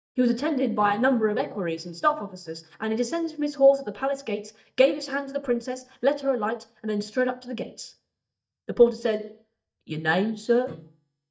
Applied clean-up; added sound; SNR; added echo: neural mask model DeepFilterNet 3.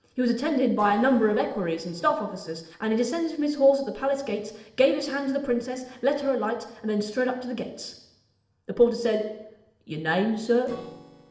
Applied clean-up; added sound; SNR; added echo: neural separator model SepFormer DNS4.